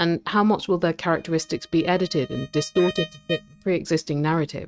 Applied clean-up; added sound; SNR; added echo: neural mask model RNNoise.